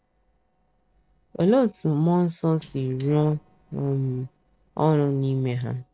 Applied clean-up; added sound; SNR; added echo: neural separator model SepFormer DNS4.